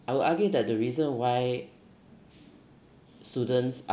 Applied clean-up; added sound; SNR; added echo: none; none; none; none.